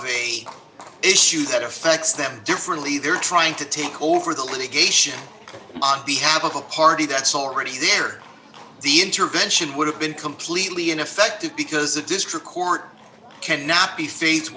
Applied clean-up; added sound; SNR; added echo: none; Livestock, farm animals, working animals; 20 dB; none.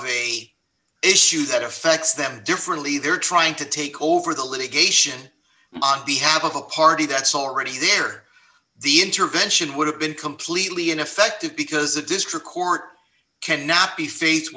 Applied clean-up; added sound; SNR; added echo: none; none; none; none.